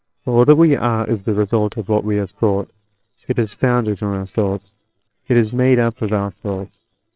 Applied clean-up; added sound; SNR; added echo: neural separator model SepFormer WHAMR!.